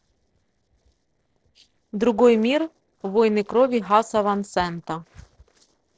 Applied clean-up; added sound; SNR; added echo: neural separator model SepFormer DNS4.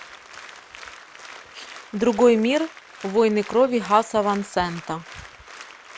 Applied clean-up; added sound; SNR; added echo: none; Applause; 18 dB; none.